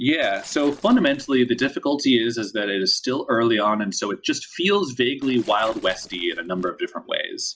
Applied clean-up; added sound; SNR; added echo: neural separator model SepFormer DNS4.